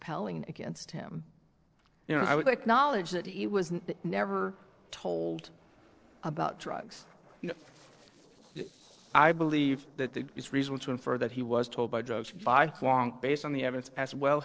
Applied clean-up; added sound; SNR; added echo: neural separator model SepFormer DNS4.